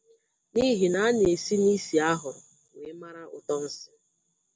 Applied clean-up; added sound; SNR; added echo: none; none; none; none.